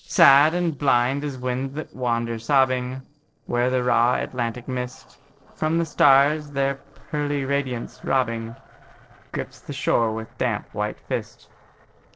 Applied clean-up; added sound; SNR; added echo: neural separator model SepFormer DNS4.